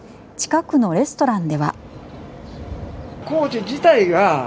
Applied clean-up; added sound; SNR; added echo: none; none; none; none.